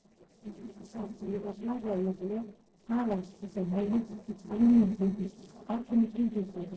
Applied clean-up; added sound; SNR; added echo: neural separator model SepFormer DNS4.